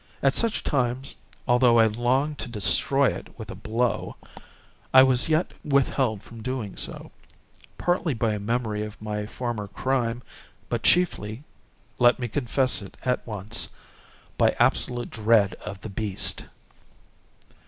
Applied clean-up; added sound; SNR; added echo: none; none; none; none.